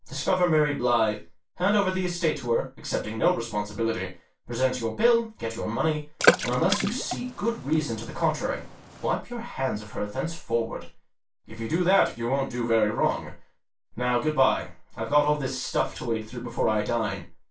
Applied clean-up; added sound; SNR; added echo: none; Water / Splash, splatter; 3 dB; reverberation time 0.2 s.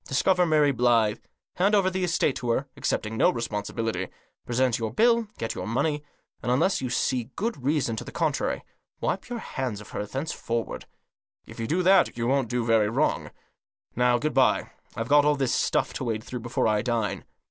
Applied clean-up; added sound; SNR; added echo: none; none; none; none.